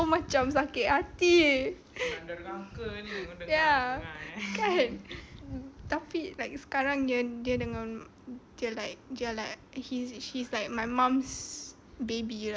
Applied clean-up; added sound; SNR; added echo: none; none; none; none.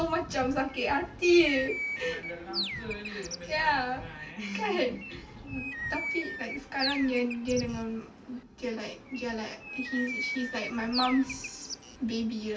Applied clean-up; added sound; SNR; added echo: none; Bird; 8 dB; reverberation time 0.3 s.